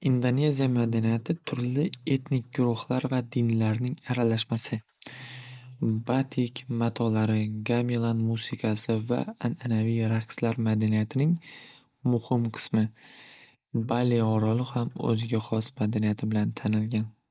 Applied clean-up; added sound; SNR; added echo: neural mask model Resemble Enhance denoiser.